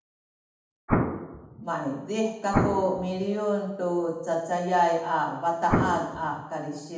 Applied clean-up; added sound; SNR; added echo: none; Explosion; 1 dB; reverberation time 0.8 s.